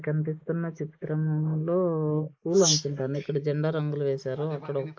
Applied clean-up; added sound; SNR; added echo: neural mask model Resemble Enhance denoiser.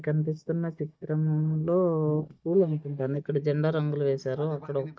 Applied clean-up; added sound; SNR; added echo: neural mask model DeepFilterNet 3.